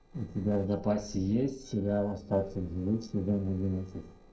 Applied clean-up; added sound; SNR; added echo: neural separator model SepFormer DNS4.